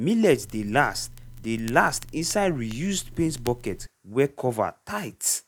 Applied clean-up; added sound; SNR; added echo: none; Crackle; 16 dB; none.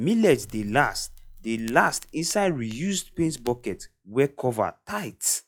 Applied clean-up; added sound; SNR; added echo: classical method log-MMSE.